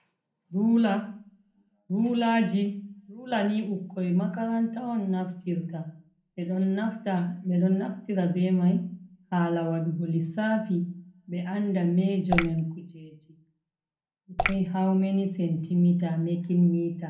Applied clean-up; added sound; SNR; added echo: none; Drip / Water; 1 dB; reverberation time 0.5 s.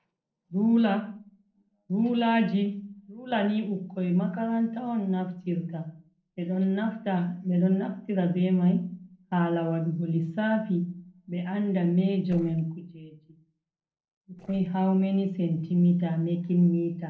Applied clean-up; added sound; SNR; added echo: neural separator model SepFormer DNS4.